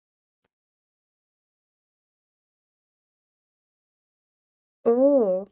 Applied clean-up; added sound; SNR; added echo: neural mask model DeepFilterNet 3.